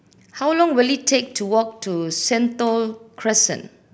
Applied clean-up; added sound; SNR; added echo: none; none; none; none.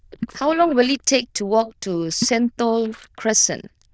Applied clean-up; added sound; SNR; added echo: neural diffusion model UNIVERSE++.